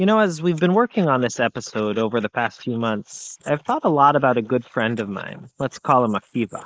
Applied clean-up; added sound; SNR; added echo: neural mask model Resemble Enhance denoiser.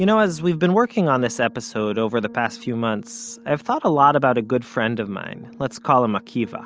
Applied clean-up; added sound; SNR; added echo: none; none; none; none.